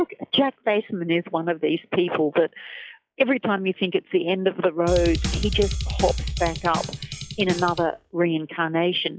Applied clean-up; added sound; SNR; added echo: classical method log-MMSE.